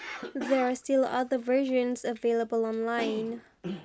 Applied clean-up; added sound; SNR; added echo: none; Cough; 13 dB; none.